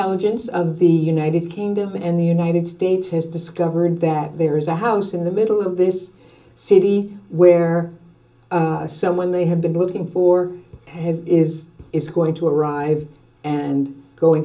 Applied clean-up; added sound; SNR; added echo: none; none; none; reverberation time 0.2 s.